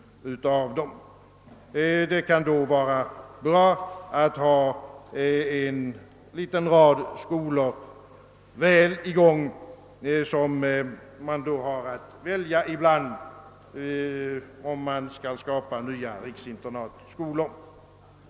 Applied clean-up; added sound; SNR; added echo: none; none; none; none.